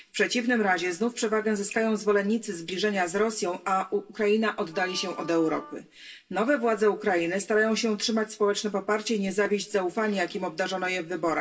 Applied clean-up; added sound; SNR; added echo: none; Wind instrument, woodwind instrument; 20 dB; reverberation time 0.2 s.